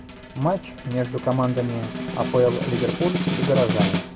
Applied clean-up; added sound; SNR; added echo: none; Snare drum; 3 dB; none.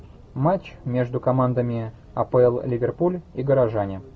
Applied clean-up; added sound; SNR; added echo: none; none; none; none.